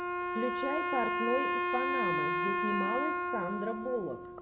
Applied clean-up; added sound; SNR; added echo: none; Wind instrument, woodwind instrument; -3 dB; none.